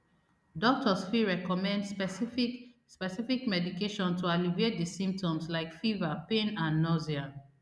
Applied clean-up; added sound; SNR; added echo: none; none; none; none.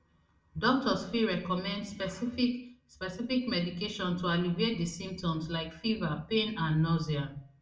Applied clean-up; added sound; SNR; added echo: none; none; none; reverberation time 0.2 s.